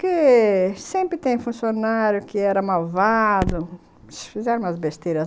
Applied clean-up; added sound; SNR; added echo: none; none; none; none.